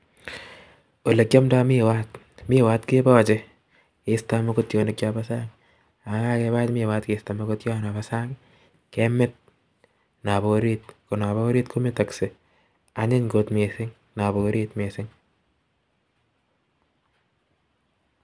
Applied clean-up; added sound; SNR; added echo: none; none; none; none.